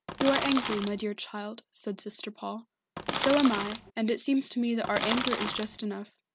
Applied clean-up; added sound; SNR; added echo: none; Crackle; 2 dB; none.